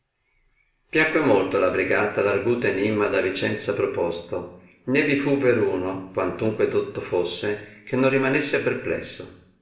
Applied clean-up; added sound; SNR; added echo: none; none; none; reverberation time 0.7 s.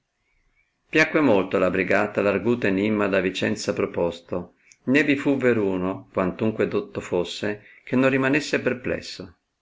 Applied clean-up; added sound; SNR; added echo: none; none; none; none.